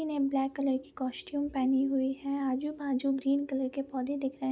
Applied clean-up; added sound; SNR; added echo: none; none; none; none.